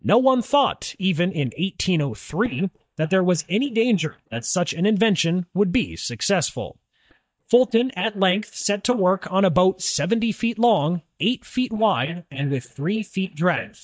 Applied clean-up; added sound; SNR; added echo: neural mask model DeepFilterNet 3.